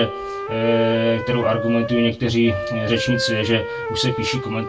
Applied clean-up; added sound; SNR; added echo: none; Wind instrument, woodwind instrument; 6 dB; reverberation time 0.1 s.